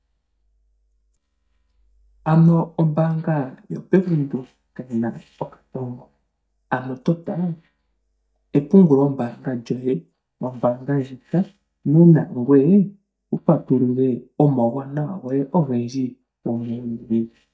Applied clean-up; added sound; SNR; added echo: neural mask model DeepFilterNet 3.